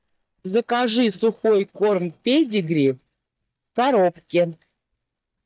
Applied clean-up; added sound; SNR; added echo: neural mask model DeepFilterNet 3.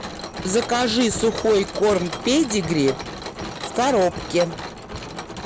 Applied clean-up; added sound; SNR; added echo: none; Mechanisms; 10 dB; none.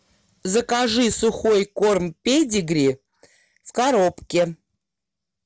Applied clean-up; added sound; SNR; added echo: none; none; none; none.